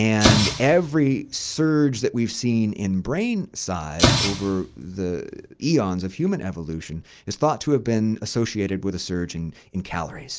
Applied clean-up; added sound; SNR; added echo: none; Explosion; 2 dB; none.